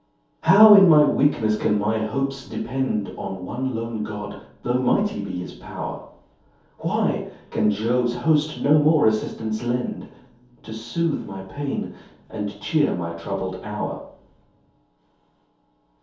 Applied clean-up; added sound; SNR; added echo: none; none; none; reverberation time 0.6 s.